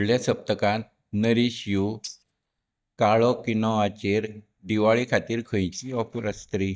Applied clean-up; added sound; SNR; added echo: neural mask model DeepFilterNet 3.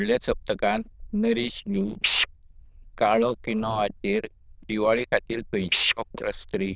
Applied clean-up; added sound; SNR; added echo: neural diffusion model UNIVERSE++.